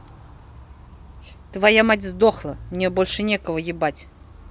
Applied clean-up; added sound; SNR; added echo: none; none; none; none.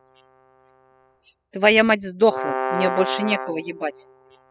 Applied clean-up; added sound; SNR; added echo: classical method spectral subtraction.